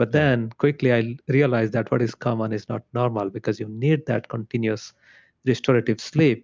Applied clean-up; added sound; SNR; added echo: none; none; none; none.